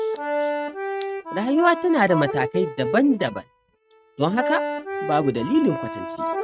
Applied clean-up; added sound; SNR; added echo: neural mask model RNNoise.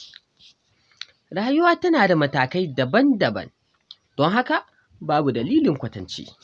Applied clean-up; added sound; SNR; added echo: none; none; none; none.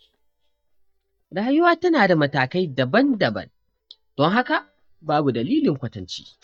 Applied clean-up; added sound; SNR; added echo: neural mask model DeepFilterNet 3.